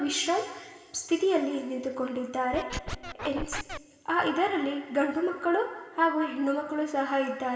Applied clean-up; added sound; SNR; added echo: none; Scratching (performance technique); 7 dB; reverberation time 2.3 s.